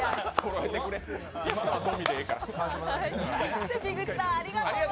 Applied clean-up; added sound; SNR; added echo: none; none; none; none.